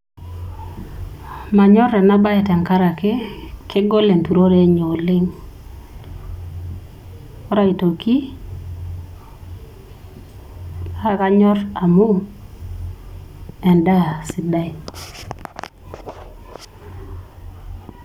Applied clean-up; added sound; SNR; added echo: none; none; none; none.